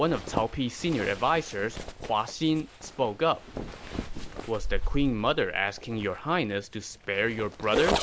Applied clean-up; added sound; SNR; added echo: none; Zipper (clothing); 5 dB; none.